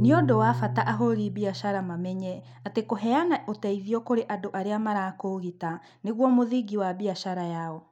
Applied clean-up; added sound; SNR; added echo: none; Piano; 10 dB; none.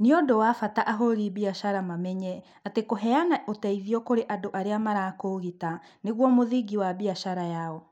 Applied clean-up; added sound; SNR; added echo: none; none; none; none.